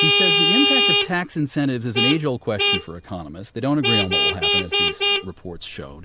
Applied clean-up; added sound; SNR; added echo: none; Vehicle horn, car horn, honking; -4 dB; none.